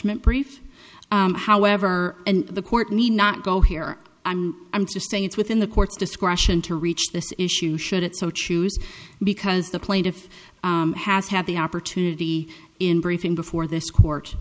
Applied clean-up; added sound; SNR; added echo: none; none; none; none.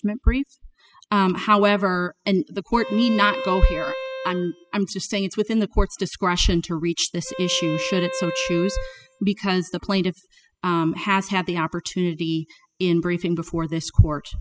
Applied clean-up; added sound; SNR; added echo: classical method spectral subtraction.